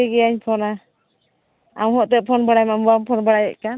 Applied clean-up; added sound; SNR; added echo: none; none; none; none.